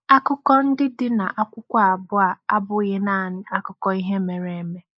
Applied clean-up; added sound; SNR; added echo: neural mask model Resemble Enhance denoiser.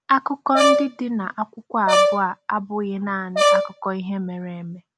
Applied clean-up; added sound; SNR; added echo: none; Brass instrument; -3 dB; none.